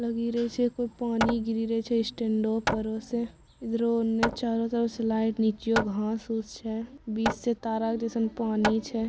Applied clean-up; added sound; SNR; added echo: none; Hammer; 9 dB; none.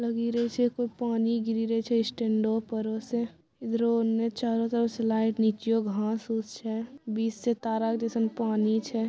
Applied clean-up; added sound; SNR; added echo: none; none; none; none.